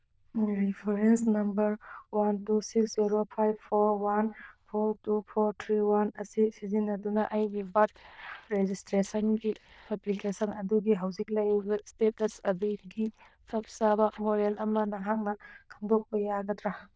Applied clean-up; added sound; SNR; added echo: neural diffusion model UNIVERSE++.